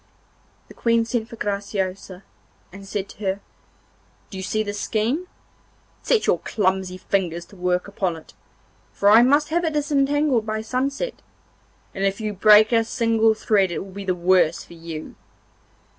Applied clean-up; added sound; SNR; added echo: none; none; none; none.